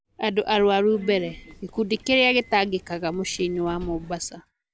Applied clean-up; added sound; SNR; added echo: none; Subway, metro, underground; 20 dB; none.